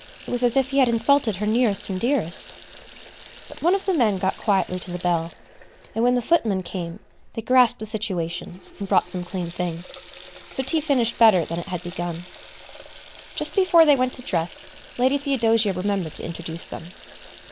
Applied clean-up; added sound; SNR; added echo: none; Water tap, faucet; 16 dB; none.